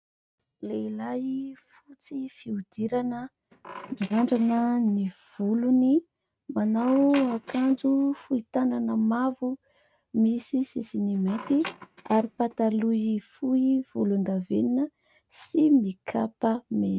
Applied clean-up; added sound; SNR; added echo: neural mask model RNNoise.